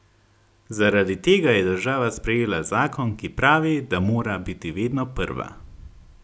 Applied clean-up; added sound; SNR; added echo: none; none; none; none.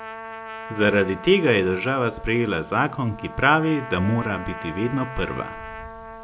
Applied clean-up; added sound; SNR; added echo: none; Trumpet; 13 dB; none.